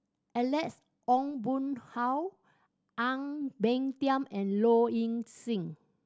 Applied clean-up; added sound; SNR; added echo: none; none; none; none.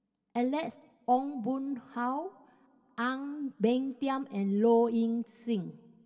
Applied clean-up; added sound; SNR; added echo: none; none; none; reverberation time 1.9 s.